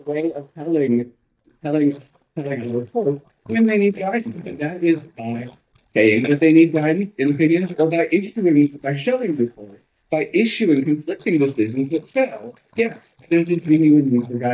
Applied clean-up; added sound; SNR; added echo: neural mask model DeepFilterNet 3.